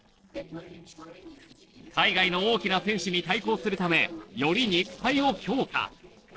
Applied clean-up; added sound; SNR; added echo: neural separator model SepFormer DNS4.